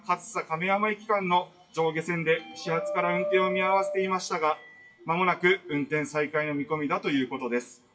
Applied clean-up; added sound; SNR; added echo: classical method WPE with log-MMSE.